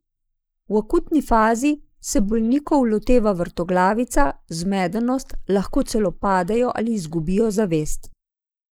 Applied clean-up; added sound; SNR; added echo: neural mask model Resemble Enhance denoiser.